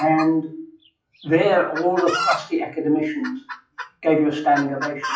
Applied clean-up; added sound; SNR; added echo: classical method WPE with log-MMSE.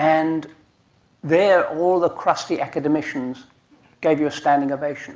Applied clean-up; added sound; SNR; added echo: none; none; none; none.